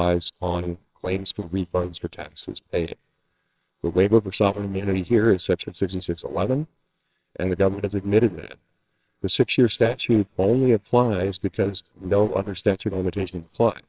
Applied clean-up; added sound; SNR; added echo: neural separator model SepFormer WHAMR!.